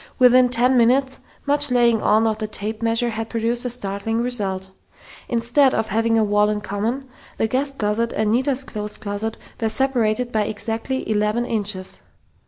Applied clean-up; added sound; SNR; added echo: none; none; none; none.